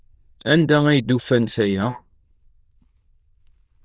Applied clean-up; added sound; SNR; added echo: neural diffusion model UNIVERSE++.